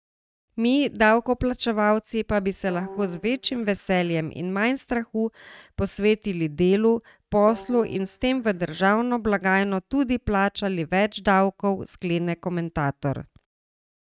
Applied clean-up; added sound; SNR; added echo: neural mask model RNNoise.